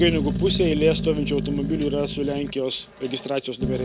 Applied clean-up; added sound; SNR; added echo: none; Growling; 4 dB; none.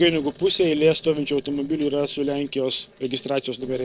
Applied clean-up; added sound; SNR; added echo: neural separator model SepFormer DNS4.